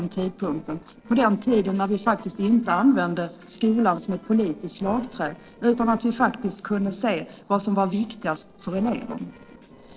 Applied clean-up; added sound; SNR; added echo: neural separator model SepFormer DNS4.